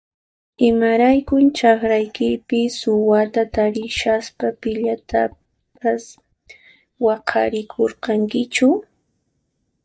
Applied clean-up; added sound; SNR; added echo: neural mask model DeepFilterNet 3.